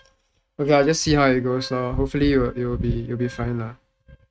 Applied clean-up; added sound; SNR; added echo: neural mask model RNNoise.